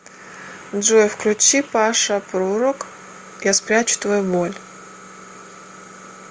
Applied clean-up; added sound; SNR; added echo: none; none; none; none.